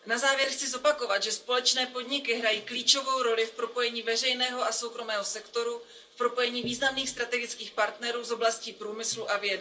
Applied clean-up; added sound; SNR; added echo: none; none; none; reverberation time 0.2 s.